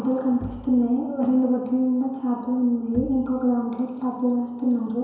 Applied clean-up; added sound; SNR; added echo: none; Bowed string instrument; 18 dB; reverberation time 1.0 s.